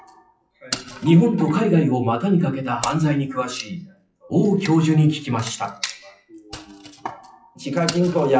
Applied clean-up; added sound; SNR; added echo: classical method WPE with log-MMSE.